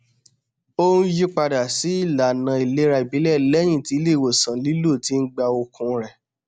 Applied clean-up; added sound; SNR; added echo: none; none; none; none.